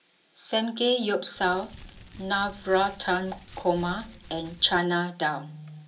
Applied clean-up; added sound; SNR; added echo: none; Crumpling, crinkling; 18 dB; reverberation time 0.2 s.